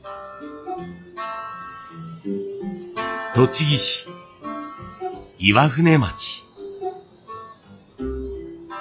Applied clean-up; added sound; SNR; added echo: classical method log-MMSE.